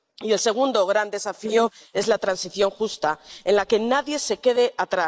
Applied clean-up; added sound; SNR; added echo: neural mask model Resemble Enhance denoiser.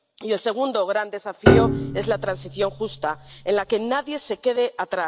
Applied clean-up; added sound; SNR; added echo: none; Piano; -1 dB; none.